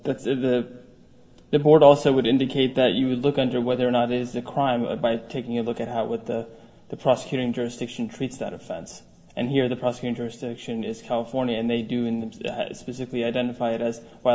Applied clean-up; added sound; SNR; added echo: none; none; none; reverberation time 2.1 s.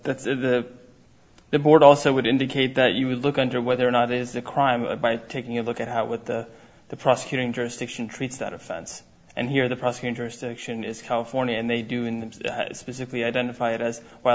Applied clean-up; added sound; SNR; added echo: none; none; none; none.